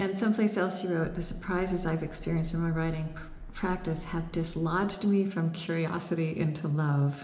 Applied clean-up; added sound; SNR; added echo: none; Car; 12 dB; reverberation time 0.8 s.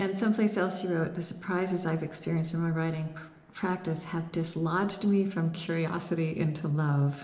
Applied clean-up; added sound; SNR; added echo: neural separator model SepFormer DNS4.